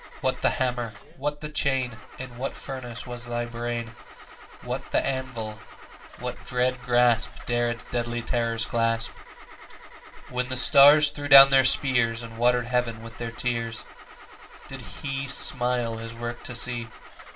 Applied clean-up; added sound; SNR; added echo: none; Engine starting / Car; 19 dB; reverberation time 0.2 s.